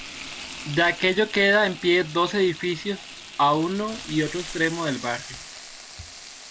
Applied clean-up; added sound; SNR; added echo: none; Frying (food); 14 dB; none.